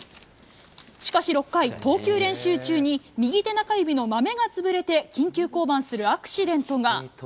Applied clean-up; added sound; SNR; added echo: none; none; none; none.